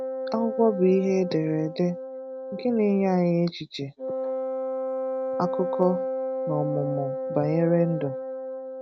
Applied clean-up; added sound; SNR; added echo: none; Wind instrument, woodwind instrument; 5 dB; none.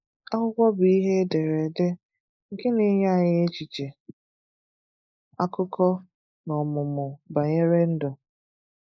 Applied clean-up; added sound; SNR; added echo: neural mask model Resemble Enhance denoiser.